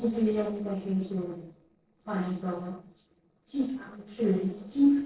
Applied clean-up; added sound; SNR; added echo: neural separator model SepFormer DNS4.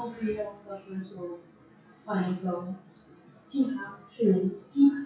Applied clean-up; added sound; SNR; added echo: classical method WPE with log-MMSE.